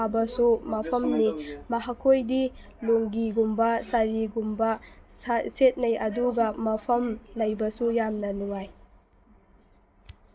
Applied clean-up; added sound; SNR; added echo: none; none; none; none.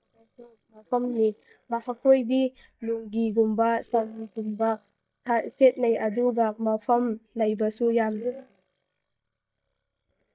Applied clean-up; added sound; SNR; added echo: neural mask model DeepFilterNet 3.